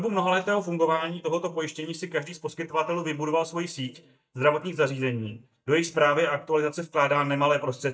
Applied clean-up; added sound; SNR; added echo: neural mask model DeepFilterNet 3.